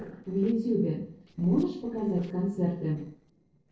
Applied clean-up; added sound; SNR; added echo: neural separator model SepFormer DNS4.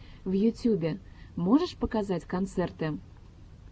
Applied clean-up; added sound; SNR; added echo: none; none; none; none.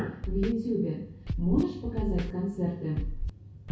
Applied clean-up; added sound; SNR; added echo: none; Scratching (performance technique); 4 dB; reverberation time 0.6 s.